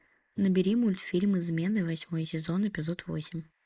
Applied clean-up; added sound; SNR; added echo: neural mask model Resemble Enhance denoiser.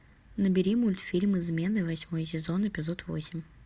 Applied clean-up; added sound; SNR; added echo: none; none; none; none.